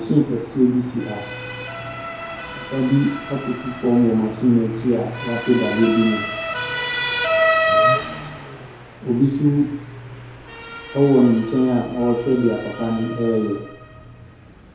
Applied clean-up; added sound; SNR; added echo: none; Motor vehicle (road) / Siren; 6 dB; reverberation time 2.2 s.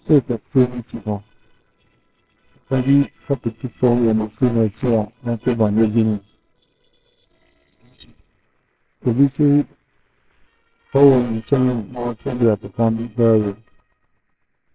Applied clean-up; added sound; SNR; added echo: neural separator model SepFormer WHAMR!.